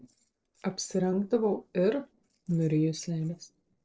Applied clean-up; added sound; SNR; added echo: neural separator model SepFormer DNS4.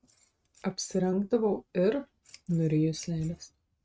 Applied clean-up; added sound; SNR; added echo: neural mask model RNNoise.